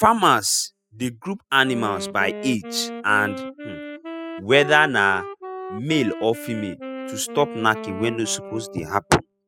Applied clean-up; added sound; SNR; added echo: classical method spectral subtraction.